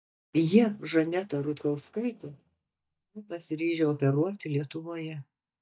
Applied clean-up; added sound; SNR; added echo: neural mask model DeepFilterNet 3.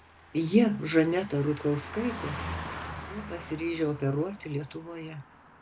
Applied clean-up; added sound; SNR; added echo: none; Car passing by; 12 dB; none.